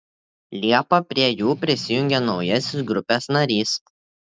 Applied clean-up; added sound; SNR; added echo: neural mask model DeepFilterNet 3.